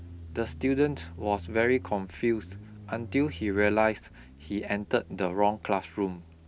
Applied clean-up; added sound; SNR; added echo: none; Motorcycle; 15 dB; none.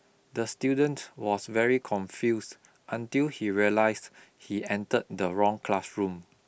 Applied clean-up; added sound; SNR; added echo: none; none; none; none.